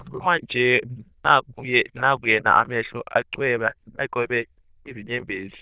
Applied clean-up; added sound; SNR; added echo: neural diffusion model UNIVERSE++.